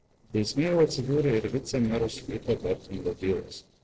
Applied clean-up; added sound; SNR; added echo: neural separator model SepFormer DNS4.